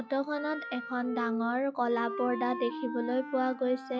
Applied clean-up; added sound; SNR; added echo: classical method log-MMSE.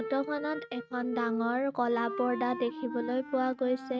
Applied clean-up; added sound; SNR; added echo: neural mask model RNNoise.